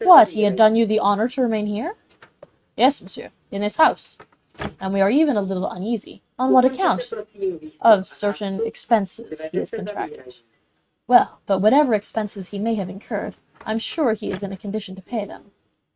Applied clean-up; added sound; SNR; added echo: neural mask model RNNoise.